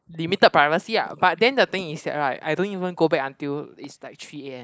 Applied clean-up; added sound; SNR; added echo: neural mask model Resemble Enhance denoiser.